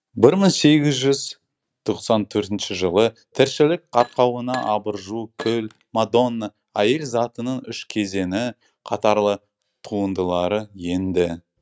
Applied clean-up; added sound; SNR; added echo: neural mask model RNNoise.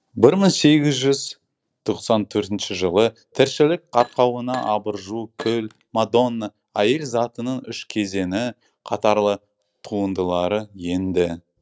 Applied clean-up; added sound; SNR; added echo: neural separator model SepFormer DNS4.